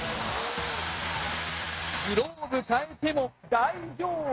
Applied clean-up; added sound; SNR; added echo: neural mask model RNNoise.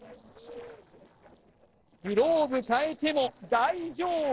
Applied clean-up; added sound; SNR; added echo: neural separator model SepFormer DNS4.